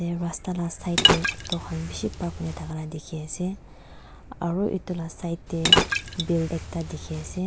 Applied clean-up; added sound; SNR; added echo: none; Liquid; -4 dB; none.